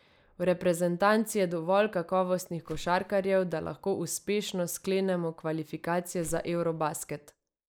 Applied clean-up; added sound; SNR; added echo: neural mask model Resemble Enhance denoiser.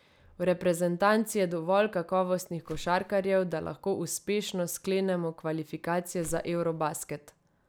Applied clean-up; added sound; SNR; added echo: none; Whoosh, swoosh, swish; 17 dB; none.